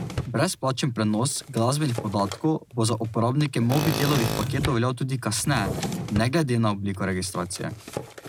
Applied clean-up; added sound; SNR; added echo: none; Drawer open or close + Tools; 8 dB; none.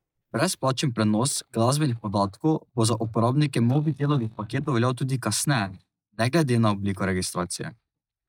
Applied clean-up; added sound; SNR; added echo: neural mask model DeepFilterNet 3.